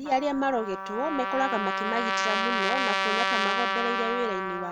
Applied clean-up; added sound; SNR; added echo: none; Trumpet; -1 dB; none.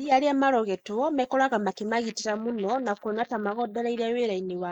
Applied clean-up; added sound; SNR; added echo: neural mask model Resemble Enhance denoiser.